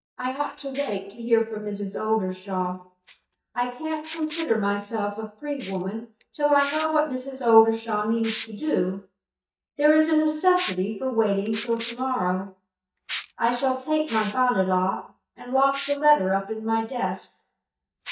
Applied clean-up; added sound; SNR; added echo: neural mask model DeepFilterNet 3.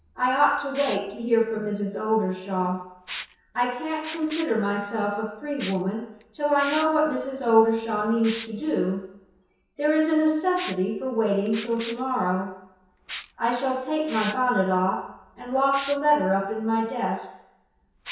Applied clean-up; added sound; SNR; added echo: none; Liquid; 18 dB; reverberation time 0.7 s.